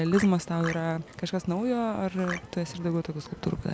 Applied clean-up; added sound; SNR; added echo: none; Marimba, xylophone; 9 dB; none.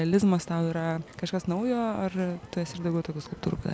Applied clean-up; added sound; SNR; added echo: none; none; none; none.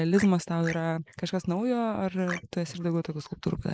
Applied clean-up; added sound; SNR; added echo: neural mask model Resemble Enhance denoiser.